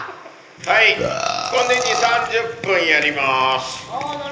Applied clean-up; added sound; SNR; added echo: none; Burping, eructation; 4 dB; reverberation time 0.8 s.